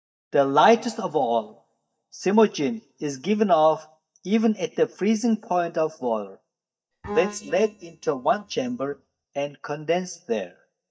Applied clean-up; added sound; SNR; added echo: neural mask model DeepFilterNet 3.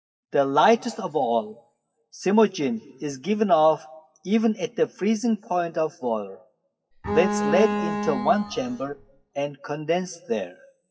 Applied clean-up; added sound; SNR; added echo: classical method WPE with log-MMSE.